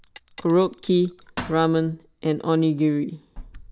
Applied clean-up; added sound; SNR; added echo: none; Bell; 6 dB; none.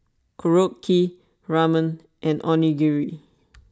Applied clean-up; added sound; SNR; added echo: none; none; none; none.